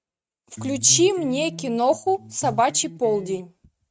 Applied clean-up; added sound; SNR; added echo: neural mask model RNNoise.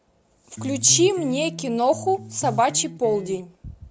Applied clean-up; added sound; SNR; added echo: none; Electric guitar; 12 dB; none.